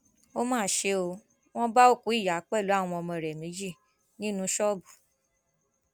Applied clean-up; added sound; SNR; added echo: none; none; none; none.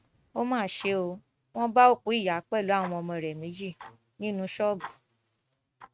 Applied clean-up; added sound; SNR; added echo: neural mask model RNNoise.